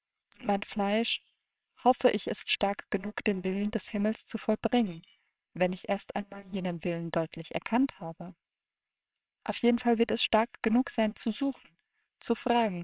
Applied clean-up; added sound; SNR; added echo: neural separator model SepFormer WHAMR!.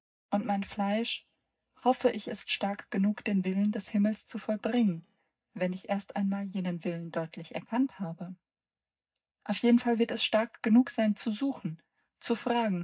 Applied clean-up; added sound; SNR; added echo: neural mask model DeepFilterNet 3.